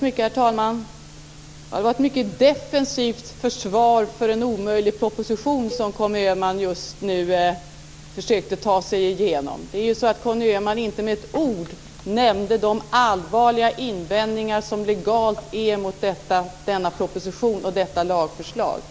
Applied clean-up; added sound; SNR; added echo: none; Cowbell; 19 dB; none.